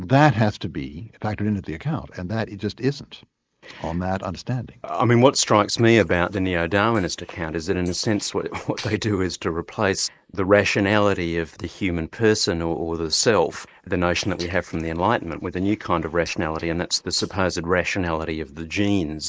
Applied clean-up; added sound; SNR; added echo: neural mask model Resemble Enhance denoiser.